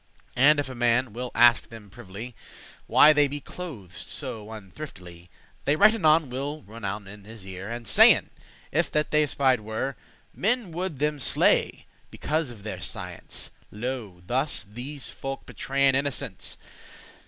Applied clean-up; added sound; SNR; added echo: none; none; none; none.